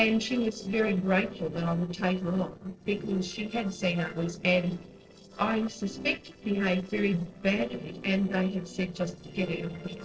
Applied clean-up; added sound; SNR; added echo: neural separator model SepFormer DNS4.